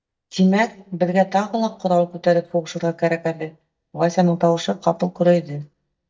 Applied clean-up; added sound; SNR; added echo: neural mask model DeepFilterNet 3.